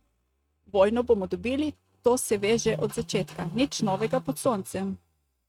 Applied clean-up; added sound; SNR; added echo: neural mask model RNNoise.